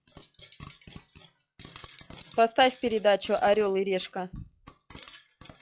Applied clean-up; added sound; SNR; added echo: classical method log-MMSE.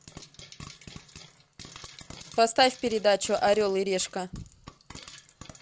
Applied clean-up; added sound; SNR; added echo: none; Frying (food); 18 dB; none.